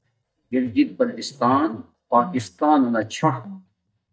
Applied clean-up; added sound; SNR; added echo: neural mask model DeepFilterNet 3.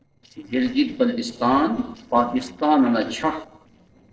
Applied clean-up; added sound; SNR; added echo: neural separator model SepFormer DNS4.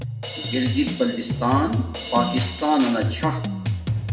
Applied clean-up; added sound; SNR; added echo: none; Drum kit; 3 dB; reverberation time 1.7 s.